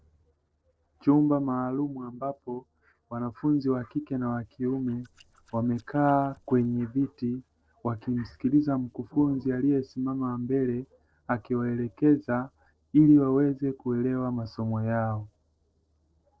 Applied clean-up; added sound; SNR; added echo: neural separator model SepFormer DNS4.